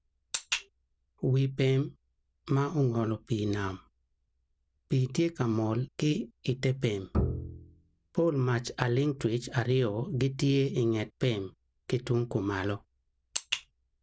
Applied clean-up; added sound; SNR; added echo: none; Bowed string instrument; 3 dB; none.